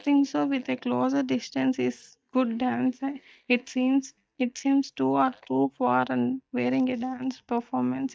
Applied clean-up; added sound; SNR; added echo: neural mask model DeepFilterNet 3.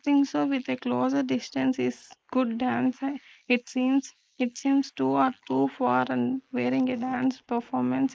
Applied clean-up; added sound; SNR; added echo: neural mask model Resemble Enhance denoiser.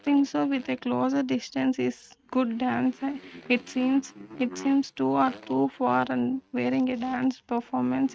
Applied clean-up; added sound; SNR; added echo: neural mask model RNNoise.